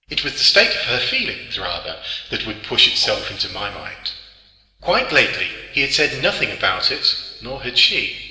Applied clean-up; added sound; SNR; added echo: none; Whoosh, swoosh, swish; 18 dB; reverberation time 1.7 s.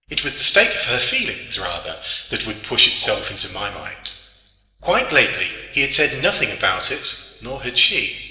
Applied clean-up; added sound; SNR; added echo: neural separator model SepFormer DNS4.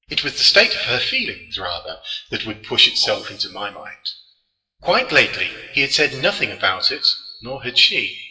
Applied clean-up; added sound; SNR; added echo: classical method WPE with log-MMSE.